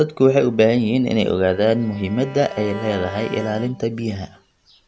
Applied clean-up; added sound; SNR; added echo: none; Bowed string instrument; 18 dB; none.